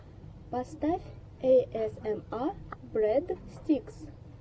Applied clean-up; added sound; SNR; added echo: none; none; none; none.